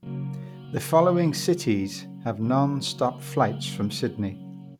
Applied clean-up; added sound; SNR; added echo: none; Guitar; 10 dB; none.